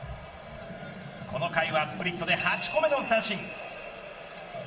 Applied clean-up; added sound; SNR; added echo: none; Fart; 15 dB; reverberation time 0.9 s.